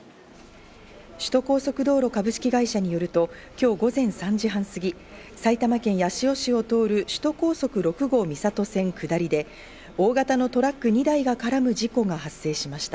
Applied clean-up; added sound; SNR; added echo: none; none; none; none.